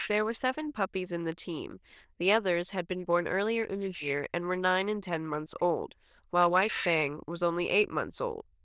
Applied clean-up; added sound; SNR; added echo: neural diffusion model UNIVERSE++.